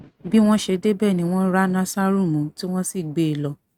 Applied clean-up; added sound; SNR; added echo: neural mask model RNNoise.